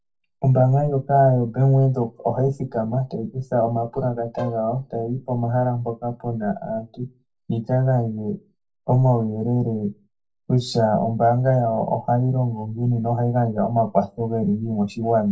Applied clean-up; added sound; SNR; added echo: neural separator model SepFormer DNS4.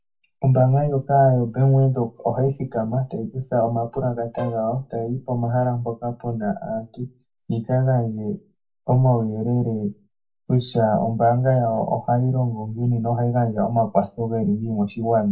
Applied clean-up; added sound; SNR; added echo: none; Bowed string instrument; 19 dB; reverberation time 0.2 s.